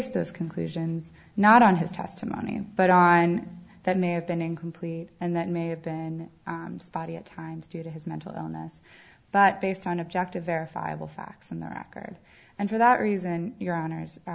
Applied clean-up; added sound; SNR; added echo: none; none; none; none.